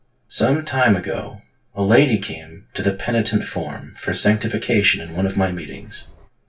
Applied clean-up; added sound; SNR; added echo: none; Bird; 20 dB; reverberation time 0.1 s.